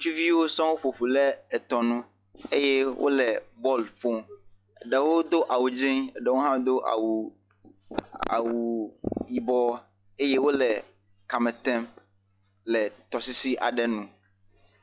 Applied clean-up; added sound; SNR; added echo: classical method log-MMSE.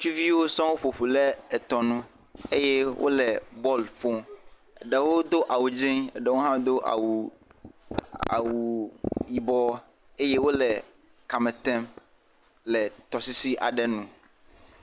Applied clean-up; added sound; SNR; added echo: none; none; none; none.